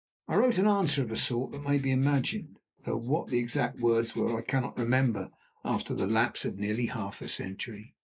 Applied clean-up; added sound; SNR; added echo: neural mask model Resemble Enhance denoiser.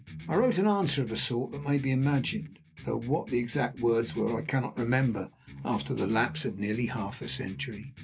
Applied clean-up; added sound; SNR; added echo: none; Electric guitar; 14 dB; none.